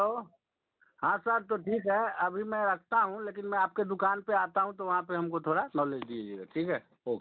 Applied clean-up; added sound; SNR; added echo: none; none; none; none.